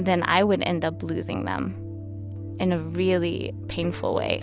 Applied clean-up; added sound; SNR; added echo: none; none; none; none.